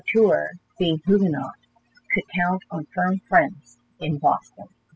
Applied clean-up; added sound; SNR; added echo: classical method spectral subtraction.